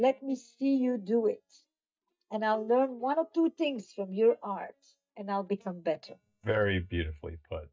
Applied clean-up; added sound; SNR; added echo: neural mask model DeepFilterNet 3.